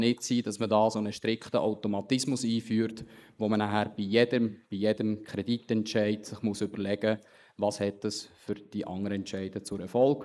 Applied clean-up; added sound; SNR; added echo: neural mask model Resemble Enhance denoiser.